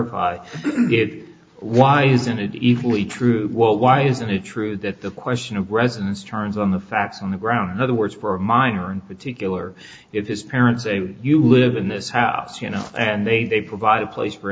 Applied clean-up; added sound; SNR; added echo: none; none; none; none.